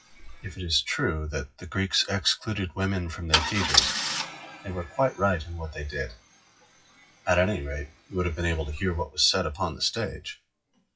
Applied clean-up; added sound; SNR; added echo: classical method WPE with log-MMSE.